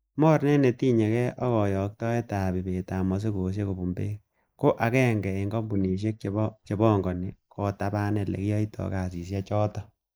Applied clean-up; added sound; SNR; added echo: neural mask model Resemble Enhance denoiser.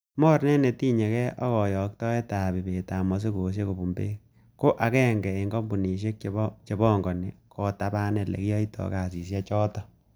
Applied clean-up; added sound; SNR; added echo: none; none; none; none.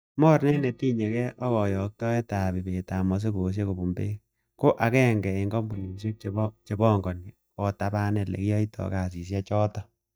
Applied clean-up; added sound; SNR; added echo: neural mask model DeepFilterNet 3.